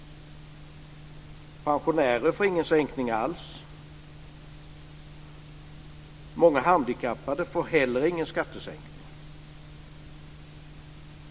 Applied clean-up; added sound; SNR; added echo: none; none; none; none.